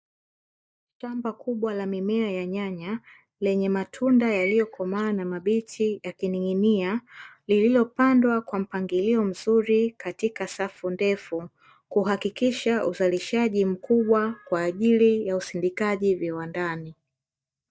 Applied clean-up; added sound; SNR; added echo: neural mask model DeepFilterNet 3.